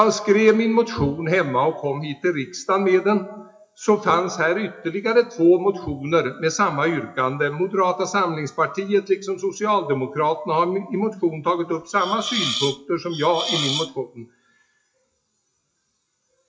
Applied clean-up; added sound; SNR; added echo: classical method WPE with log-MMSE.